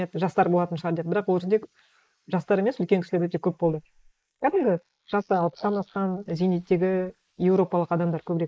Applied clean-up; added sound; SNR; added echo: neural mask model Resemble Enhance denoiser.